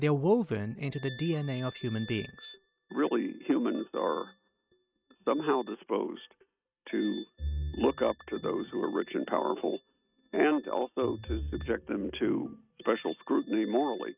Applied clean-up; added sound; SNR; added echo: neural mask model RNNoise.